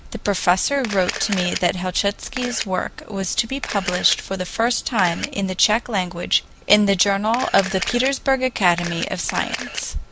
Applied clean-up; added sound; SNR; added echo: none; Camera; 12 dB; none.